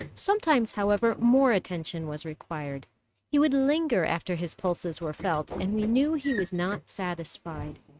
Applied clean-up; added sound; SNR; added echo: neural mask model RNNoise.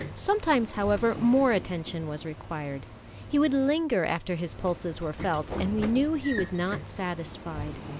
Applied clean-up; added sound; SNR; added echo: none; Sliding door / Train; 11 dB; none.